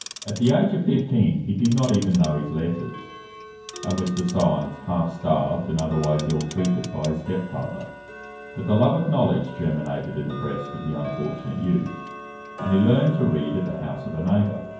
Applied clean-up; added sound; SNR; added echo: none; Tick-tock; 15 dB; reverberation time 0.9 s.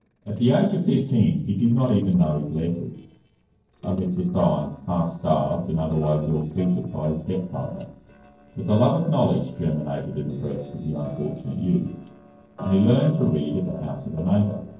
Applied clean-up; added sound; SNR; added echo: neural separator model SepFormer DNS4.